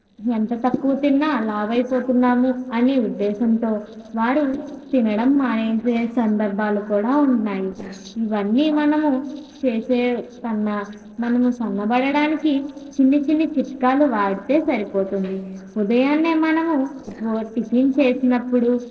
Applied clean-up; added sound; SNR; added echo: neural separator model SepFormer DNS4.